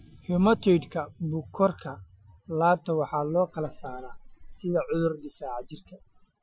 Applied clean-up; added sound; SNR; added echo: classical method Wiener filter.